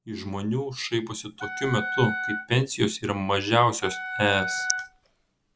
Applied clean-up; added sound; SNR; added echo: none; Wind instrument, woodwind instrument; 7 dB; none.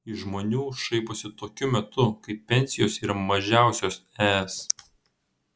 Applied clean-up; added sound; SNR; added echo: none; none; none; none.